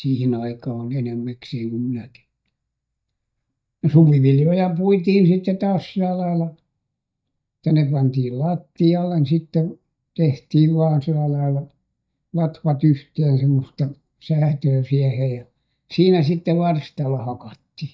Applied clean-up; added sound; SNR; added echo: neural mask model DeepFilterNet 3.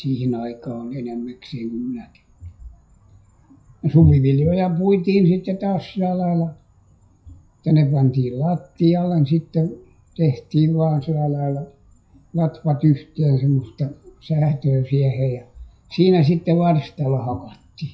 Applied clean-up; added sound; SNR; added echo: classical method WPE with log-MMSE.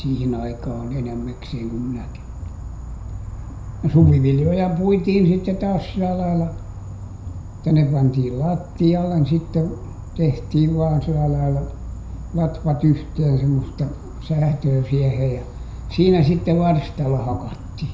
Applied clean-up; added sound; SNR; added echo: none; Insect; 12 dB; reverberation time 0.4 s.